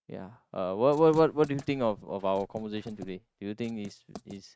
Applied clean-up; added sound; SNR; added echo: neural mask model RNNoise.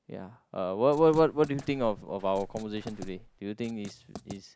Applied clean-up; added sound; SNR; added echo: none; Writing + Walk, footsteps; 16 dB; none.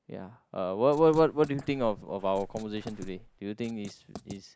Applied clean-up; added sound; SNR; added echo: neural mask model Resemble Enhance denoiser.